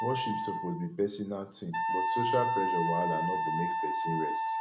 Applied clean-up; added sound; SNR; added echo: none; Wind instrument, woodwind instrument; -2 dB; none.